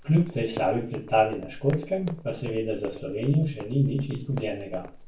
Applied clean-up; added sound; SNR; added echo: none; Run; 18 dB; reverberation time 0.3 s.